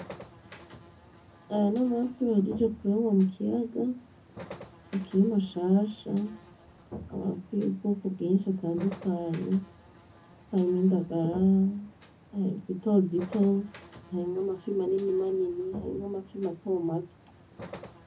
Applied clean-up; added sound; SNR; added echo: none; Buzz; 19 dB; reverberation time 0.3 s.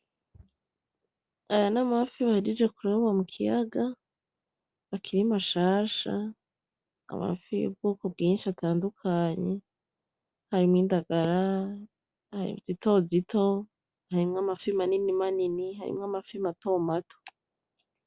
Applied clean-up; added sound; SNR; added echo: none; none; none; none.